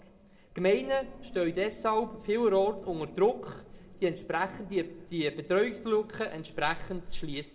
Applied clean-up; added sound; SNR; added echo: none; Wind; 13 dB; reverberation time 0.5 s.